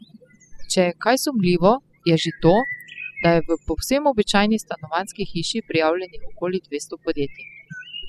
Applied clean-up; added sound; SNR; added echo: classical method spectral subtraction.